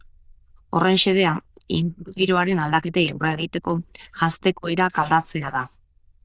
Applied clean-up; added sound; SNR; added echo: neural diffusion model UNIVERSE++.